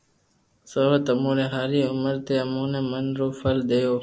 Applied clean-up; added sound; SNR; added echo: none; none; none; none.